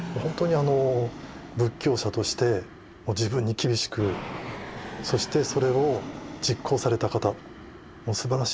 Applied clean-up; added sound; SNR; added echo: none; Fixed-wing aircraft, airplane; 13 dB; none.